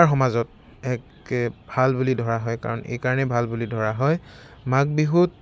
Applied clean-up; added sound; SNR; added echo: none; none; none; none.